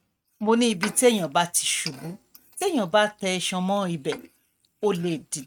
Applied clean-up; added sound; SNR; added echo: neural mask model RNNoise.